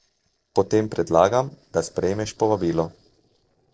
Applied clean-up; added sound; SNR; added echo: neural separator model SepFormer DNS4.